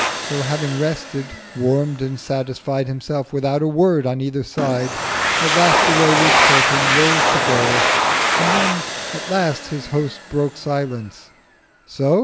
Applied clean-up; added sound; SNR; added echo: none; Domestic sounds, home sounds; -1 dB; none.